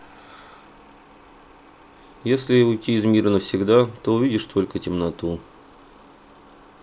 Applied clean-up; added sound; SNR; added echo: none; none; none; none.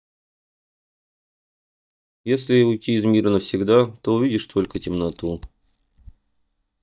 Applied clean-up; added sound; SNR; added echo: neural mask model DeepFilterNet 3.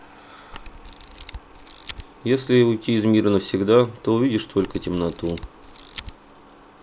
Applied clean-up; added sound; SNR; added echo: none; Camera; 18 dB; none.